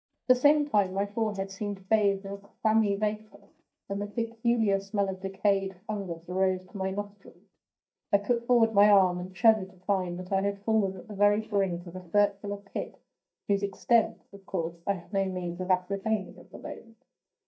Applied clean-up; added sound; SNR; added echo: neural mask model DeepFilterNet 3.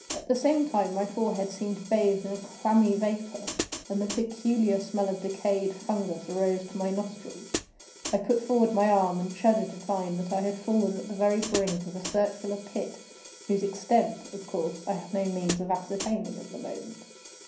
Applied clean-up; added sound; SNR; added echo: none; Hi-hat; 14 dB; reverberation time 0.6 s.